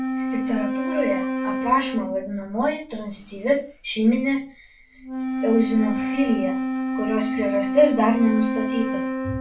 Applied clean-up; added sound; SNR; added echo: none; Wind instrument, woodwind instrument; 3 dB; reverberation time 0.3 s.